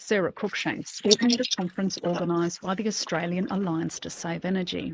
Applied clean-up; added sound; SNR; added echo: neural mask model Resemble Enhance denoiser.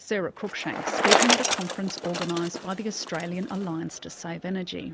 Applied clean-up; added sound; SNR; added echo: none; Bicycle; -2 dB; none.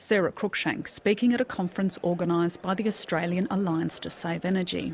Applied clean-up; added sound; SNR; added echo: none; none; none; none.